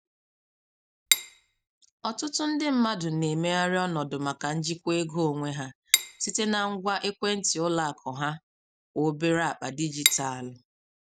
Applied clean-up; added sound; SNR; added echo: none; Cutlery, silverware / Dishes, pots, and pans; -1 dB; none.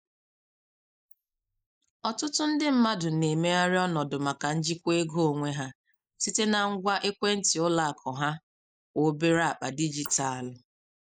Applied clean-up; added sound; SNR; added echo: neural mask model Resemble Enhance denoiser.